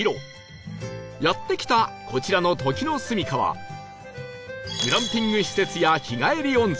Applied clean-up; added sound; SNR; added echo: none; Coin (dropping); 14 dB; none.